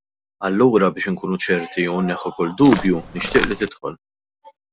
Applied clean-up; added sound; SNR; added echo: none; Walk, footsteps; 6 dB; none.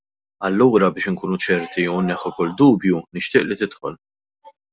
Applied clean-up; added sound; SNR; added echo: none; none; none; none.